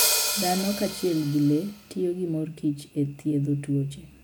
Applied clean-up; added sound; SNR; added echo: none; Hi-hat; 5 dB; none.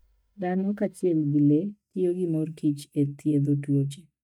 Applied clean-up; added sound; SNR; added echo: neural mask model DeepFilterNet 3.